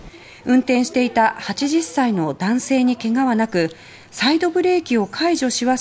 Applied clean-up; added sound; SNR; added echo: none; none; none; none.